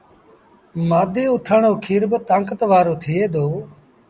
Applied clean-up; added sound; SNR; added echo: none; none; none; none.